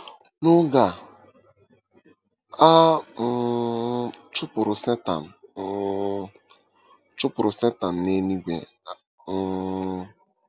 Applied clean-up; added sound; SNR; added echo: none; none; none; none.